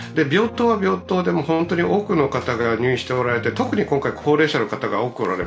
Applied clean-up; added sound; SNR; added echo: none; none; none; none.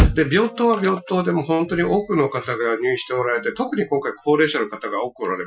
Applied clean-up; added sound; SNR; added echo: classical method Wiener filter.